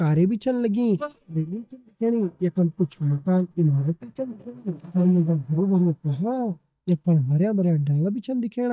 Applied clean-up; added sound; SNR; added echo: neural mask model DeepFilterNet 3.